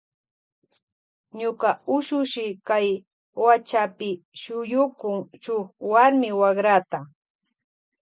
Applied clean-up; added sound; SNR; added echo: none; none; none; none.